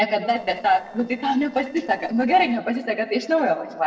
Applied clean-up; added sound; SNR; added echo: neural separator model SepFormer DNS4.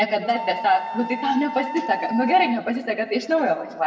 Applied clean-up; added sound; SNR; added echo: none; Wind instrument, woodwind instrument; 10 dB; reverberation time 1.3 s.